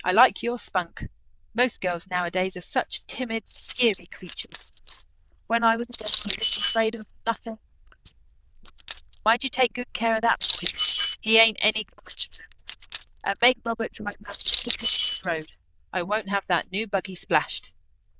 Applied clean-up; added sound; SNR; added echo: neural diffusion model UNIVERSE++.